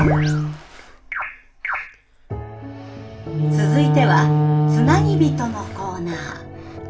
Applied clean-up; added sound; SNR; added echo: none; Wind instrument, woodwind instrument; -4 dB; reverberation time 0.2 s.